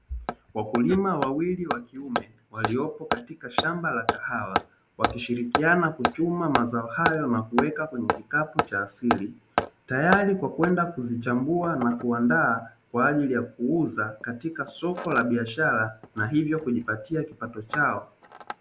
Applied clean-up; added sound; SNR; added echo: none; Hammer; 7 dB; none.